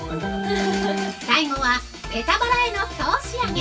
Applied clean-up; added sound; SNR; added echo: none; Organ; 6 dB; reverberation time 0.2 s.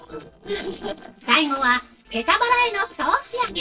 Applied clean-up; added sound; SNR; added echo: neural separator model SepFormer DNS4.